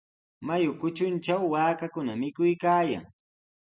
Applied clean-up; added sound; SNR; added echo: none; none; none; none.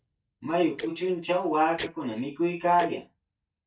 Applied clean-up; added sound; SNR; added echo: neural mask model DeepFilterNet 3.